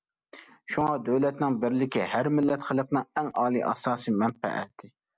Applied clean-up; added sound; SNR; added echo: none; none; none; none.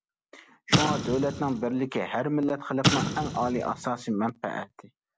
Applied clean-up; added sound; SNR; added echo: none; Explosion; 1 dB; none.